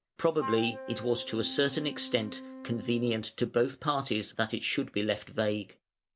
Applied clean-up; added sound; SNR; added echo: none; Wind instrument, woodwind instrument; 14 dB; none.